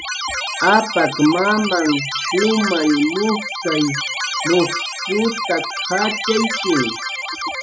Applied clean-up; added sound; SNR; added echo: classical method spectral subtraction.